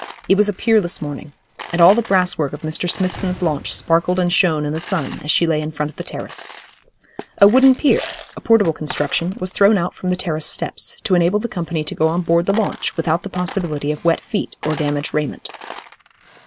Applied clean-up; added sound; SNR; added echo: none; Coin (dropping) + Boom; 18 dB; none.